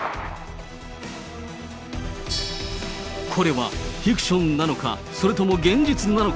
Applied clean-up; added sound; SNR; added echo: none; Crash cymbal; 17 dB; none.